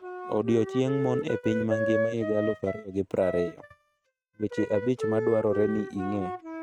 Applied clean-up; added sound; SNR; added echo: neural mask model RNNoise.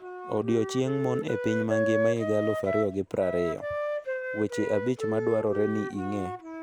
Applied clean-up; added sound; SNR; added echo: none; Wind instrument, woodwind instrument; 3 dB; none.